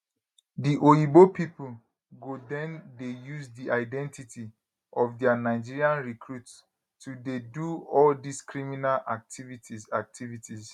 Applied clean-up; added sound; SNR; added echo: none; none; none; none.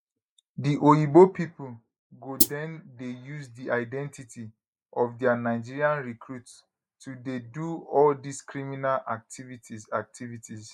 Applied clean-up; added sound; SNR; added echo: neural mask model Resemble Enhance denoiser.